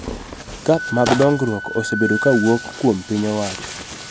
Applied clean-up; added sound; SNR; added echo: none; Tearing + Wind instrument, woodwind instrument; 7 dB; none.